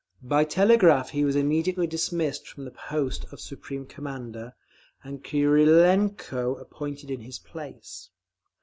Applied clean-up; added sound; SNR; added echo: none; none; none; none.